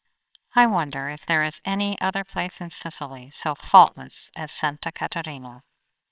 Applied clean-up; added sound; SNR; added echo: neural separator model SepFormer WHAMR!.